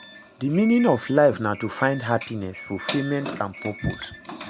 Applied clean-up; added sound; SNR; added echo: none; Doorbell; 14 dB; none.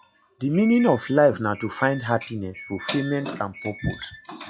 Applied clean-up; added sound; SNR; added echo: classical method log-MMSE.